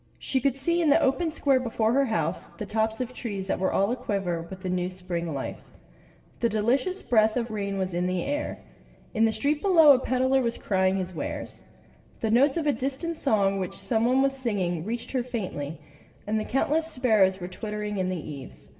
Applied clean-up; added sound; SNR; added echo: none; none; none; reverberation time 1.7 s.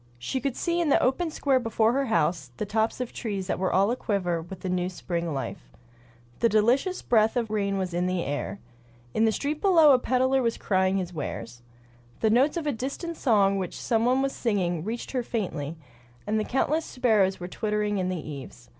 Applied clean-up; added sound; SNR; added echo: none; none; none; none.